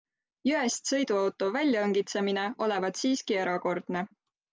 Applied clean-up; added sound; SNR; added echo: none; none; none; none.